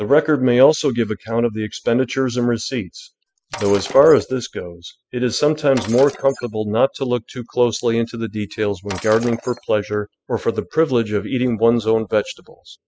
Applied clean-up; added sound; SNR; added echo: classical method spectral subtraction.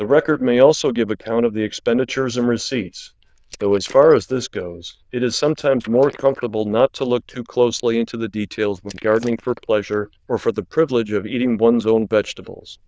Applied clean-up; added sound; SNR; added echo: neural diffusion model UNIVERSE++.